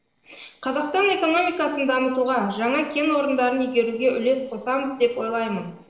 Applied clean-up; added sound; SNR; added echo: neural separator model SepFormer DNS4.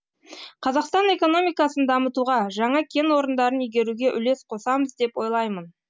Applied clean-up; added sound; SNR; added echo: none; none; none; none.